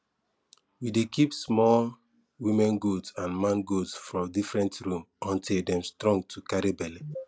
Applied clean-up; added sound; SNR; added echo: none; none; none; none.